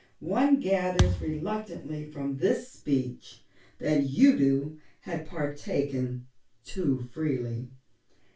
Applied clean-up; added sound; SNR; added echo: none; Thump, thud; 1 dB; reverberation time 0.2 s.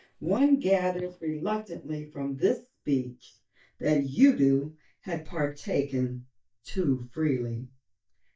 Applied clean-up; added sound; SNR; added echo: neural mask model DeepFilterNet 3.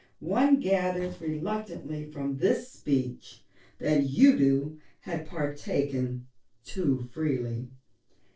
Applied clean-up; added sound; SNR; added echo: neural separator model SepFormer DNS4.